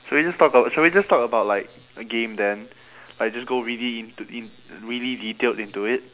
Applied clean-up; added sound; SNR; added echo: none; none; none; none.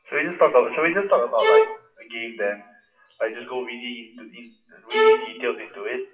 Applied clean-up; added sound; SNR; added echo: classical method WPE with log-MMSE.